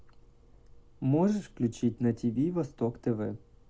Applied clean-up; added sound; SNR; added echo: none; none; none; none.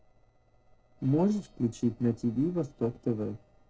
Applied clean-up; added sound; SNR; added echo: neural separator model SepFormer DNS4.